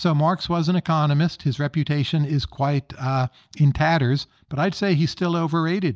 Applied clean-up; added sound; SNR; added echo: none; none; none; none.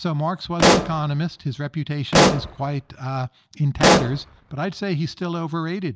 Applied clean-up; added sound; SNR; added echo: none; Explosion; -4 dB; none.